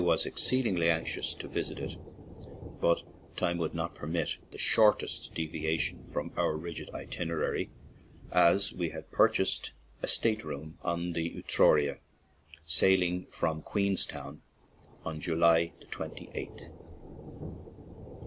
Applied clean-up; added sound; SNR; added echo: none; Thunder; 17 dB; none.